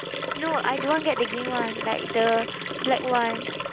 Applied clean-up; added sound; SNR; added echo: none; Liquid; 5 dB; none.